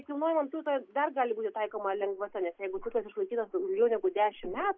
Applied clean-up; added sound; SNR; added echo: neural mask model Resemble Enhance denoiser.